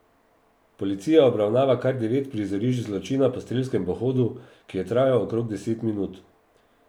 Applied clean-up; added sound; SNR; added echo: none; none; none; none.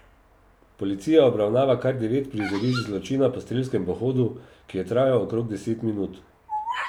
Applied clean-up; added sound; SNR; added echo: none; Bird vocalization, bird call, bird song; 15 dB; none.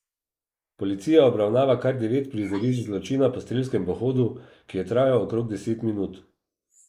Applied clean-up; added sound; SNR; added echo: neural mask model Resemble Enhance denoiser.